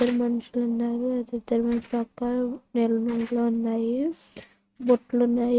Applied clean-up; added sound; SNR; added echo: neural mask model RNNoise.